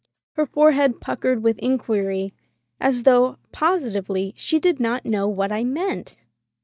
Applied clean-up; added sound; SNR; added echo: neural mask model DeepFilterNet 3.